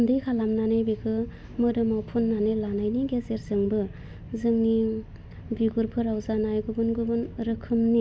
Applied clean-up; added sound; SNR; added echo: none; none; none; none.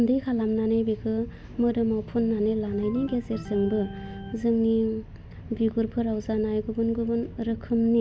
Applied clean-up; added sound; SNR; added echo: none; Organ; 16 dB; none.